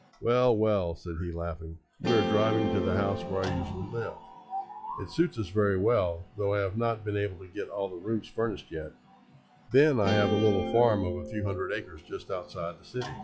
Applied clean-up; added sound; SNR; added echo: classical method log-MMSE.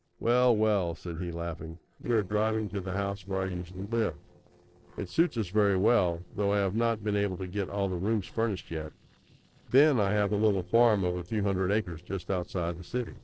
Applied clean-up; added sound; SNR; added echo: neural separator model SepFormer DNS4.